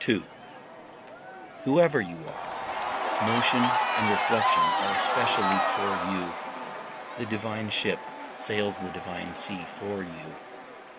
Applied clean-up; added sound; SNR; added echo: none; Crowd / Cheering; -1 dB; none.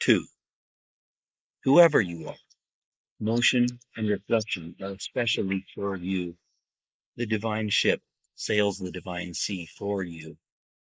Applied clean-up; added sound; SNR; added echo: neural mask model Resemble Enhance denoiser.